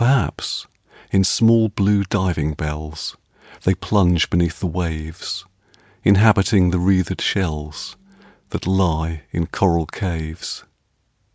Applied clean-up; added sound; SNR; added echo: none; none; none; none.